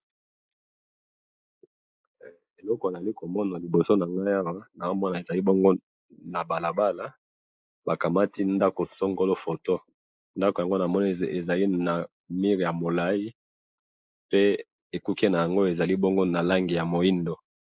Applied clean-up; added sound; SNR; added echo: neural mask model Resemble Enhance denoiser.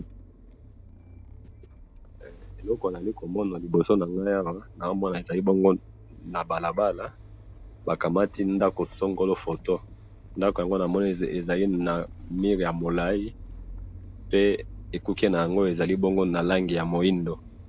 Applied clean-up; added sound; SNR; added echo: none; Engine starting / Motor vehicle (road); 17 dB; none.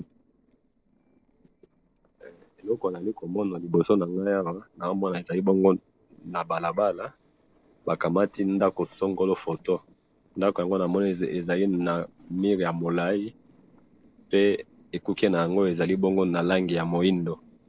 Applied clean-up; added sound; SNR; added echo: neural separator model SepFormer DNS4.